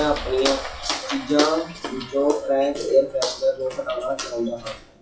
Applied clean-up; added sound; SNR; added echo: classical method WPE with log-MMSE.